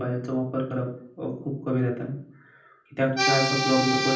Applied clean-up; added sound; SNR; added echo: none; Accordion; -3 dB; reverberation time 0.6 s.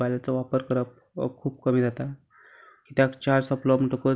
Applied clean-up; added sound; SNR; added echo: none; none; none; none.